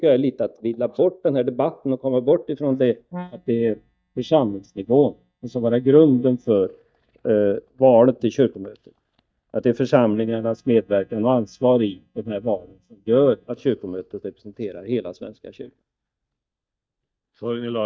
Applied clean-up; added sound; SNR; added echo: neural mask model DeepFilterNet 3.